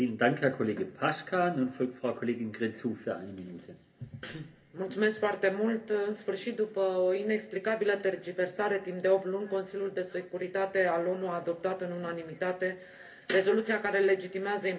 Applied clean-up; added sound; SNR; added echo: none; none; none; reverberation time 0.3 s.